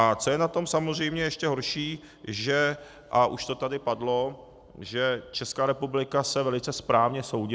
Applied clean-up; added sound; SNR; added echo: none; none; none; none.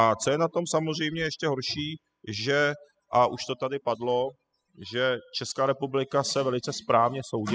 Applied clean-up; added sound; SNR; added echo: classical method spectral subtraction.